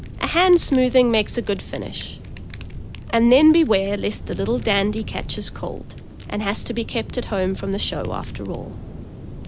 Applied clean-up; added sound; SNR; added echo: none; Fire; 11 dB; none.